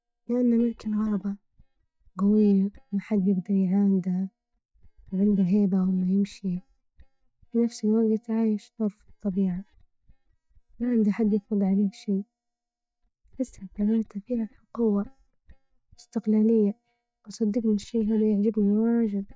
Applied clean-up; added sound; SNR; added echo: neural mask model DeepFilterNet 3.